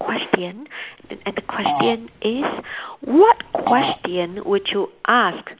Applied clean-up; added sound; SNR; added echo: none; Fart; 8 dB; none.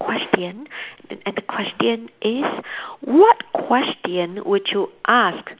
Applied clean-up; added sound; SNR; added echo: none; none; none; none.